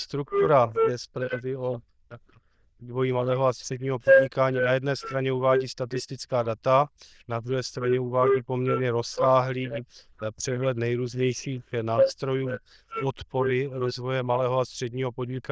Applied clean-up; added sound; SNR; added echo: neural diffusion model UNIVERSE++.